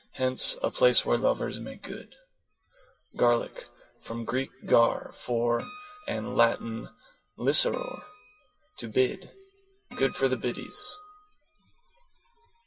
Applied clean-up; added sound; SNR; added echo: classical method WPE with log-MMSE.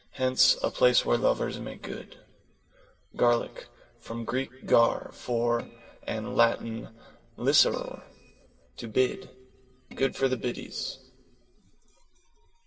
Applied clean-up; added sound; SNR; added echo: neural separator model SepFormer DNS4.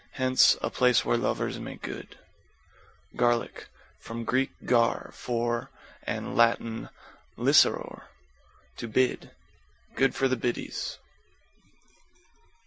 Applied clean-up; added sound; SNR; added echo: none; none; none; none.